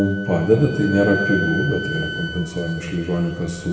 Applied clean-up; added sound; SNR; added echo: none; Wind instrument, woodwind instrument; 9 dB; reverberation time 2.1 s.